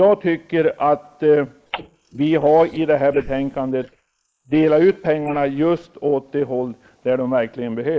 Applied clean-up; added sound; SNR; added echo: neural mask model Resemble Enhance denoiser.